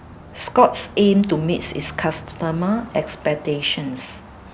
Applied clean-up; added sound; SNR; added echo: none; Car passing by; 18 dB; none.